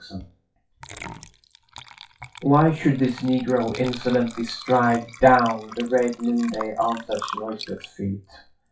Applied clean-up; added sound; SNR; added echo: classical method WPE with log-MMSE.